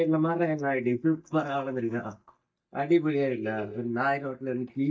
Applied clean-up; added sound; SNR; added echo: neural mask model DeepFilterNet 3.